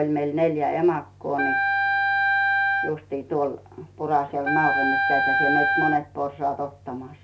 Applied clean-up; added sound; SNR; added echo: none; Wind instrument, woodwind instrument; -3 dB; none.